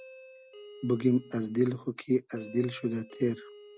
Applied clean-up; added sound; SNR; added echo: none; Doorbell; 19 dB; none.